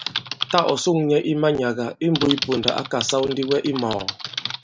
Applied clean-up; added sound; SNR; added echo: none; Typing; 8 dB; none.